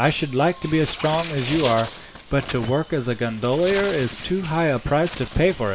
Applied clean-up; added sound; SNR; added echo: none; Bird; 14 dB; none.